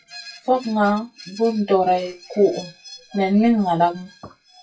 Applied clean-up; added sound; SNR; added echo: classical method WPE with log-MMSE.